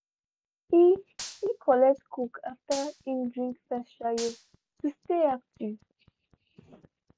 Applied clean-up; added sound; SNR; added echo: none; Gunshot, gunfire; 16 dB; none.